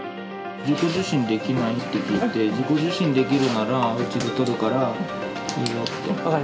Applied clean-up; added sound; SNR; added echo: none; Bowed string instrument; 15 dB; none.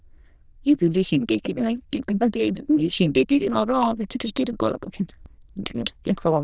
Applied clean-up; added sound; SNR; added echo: neural diffusion model UNIVERSE++.